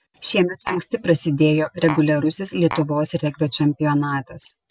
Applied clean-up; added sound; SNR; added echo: none; Tap; 11 dB; none.